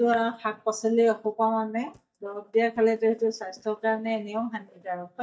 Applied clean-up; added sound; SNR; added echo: neural mask model DeepFilterNet 3.